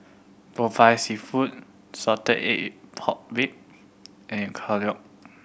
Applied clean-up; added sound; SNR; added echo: none; none; none; none.